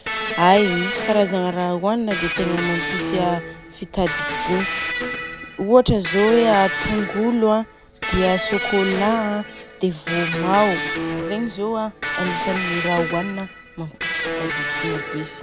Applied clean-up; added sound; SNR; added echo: none; Electric guitar; 5 dB; none.